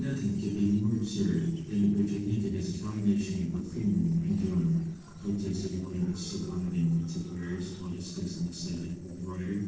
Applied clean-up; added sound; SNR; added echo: neural separator model SepFormer DNS4.